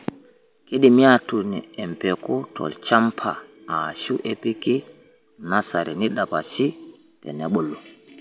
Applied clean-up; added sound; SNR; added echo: none; none; none; none.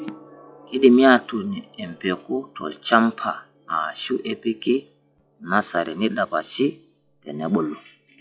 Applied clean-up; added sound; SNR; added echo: classical method log-MMSE.